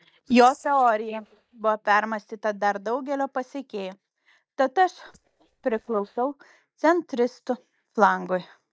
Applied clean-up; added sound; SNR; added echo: neural mask model DeepFilterNet 3.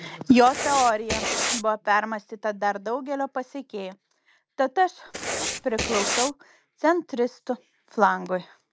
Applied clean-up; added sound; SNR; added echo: none; Writing; 3 dB; none.